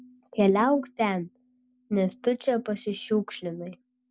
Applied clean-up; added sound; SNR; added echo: none; none; none; none.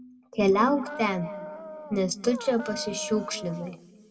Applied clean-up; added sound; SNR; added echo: none; Dog; 12 dB; reverberation time 1.4 s.